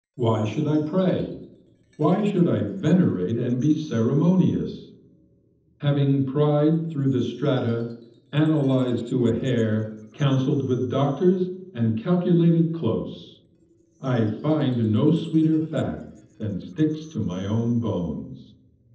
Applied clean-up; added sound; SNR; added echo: neural separator model SepFormer DNS4.